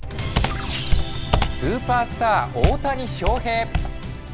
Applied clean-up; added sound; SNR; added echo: none; Computer keyboard; 0 dB; none.